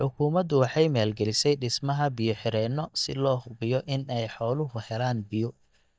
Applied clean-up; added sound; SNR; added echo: neural mask model DeepFilterNet 3.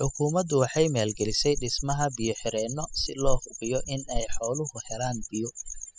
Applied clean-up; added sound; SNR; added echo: classical method spectral subtraction.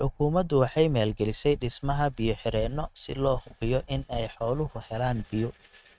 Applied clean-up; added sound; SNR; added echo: neural mask model RNNoise.